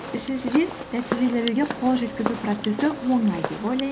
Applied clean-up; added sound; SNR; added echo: none; Walk, footsteps; 8 dB; none.